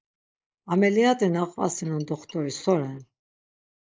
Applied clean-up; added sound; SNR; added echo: neural mask model Resemble Enhance denoiser.